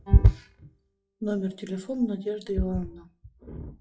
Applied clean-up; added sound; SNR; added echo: classical method WPE with log-MMSE.